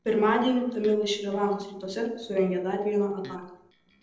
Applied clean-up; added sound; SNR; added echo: neural separator model SepFormer DNS4.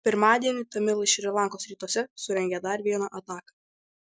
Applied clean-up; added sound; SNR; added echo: none; none; none; none.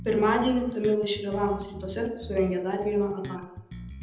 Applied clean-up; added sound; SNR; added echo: none; Bass guitar; 14 dB; reverberation time 0.8 s.